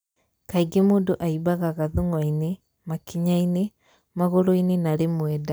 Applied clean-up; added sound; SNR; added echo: none; none; none; none.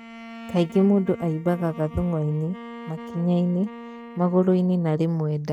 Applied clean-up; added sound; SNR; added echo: neural mask model RNNoise.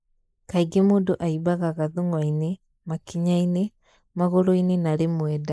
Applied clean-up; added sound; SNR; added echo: neural mask model Resemble Enhance denoiser.